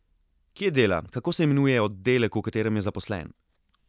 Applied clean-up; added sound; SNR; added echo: none; none; none; none.